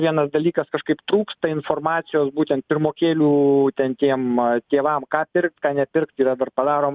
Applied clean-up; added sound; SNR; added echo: none; none; none; none.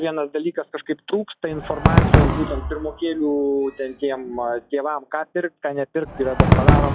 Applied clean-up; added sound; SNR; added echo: classical method log-MMSE.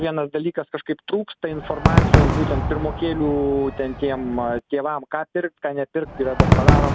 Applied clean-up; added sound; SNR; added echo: none; Crowd / Cheering / Fireworks; -3 dB; none.